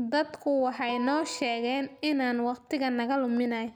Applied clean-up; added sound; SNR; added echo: none; Guitar; 18 dB; none.